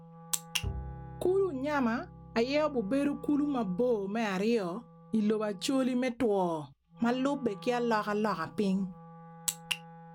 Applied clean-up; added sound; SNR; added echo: none; Wind instrument, woodwind instrument + Bowed string instrument; 16 dB; none.